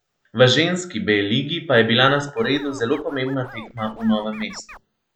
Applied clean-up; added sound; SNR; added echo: none; Scratching (performance technique); 20 dB; none.